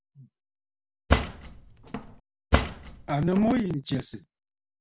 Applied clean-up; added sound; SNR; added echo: none; Cutlery, silverware / Drawer open or close; -2 dB; none.